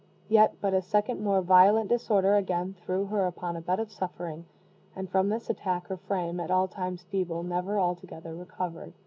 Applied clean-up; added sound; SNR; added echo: none; none; none; none.